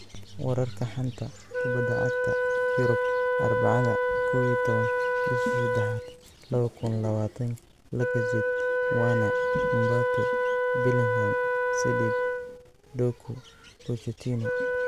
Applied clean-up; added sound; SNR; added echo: none; Wind instrument, woodwind instrument; -3 dB; none.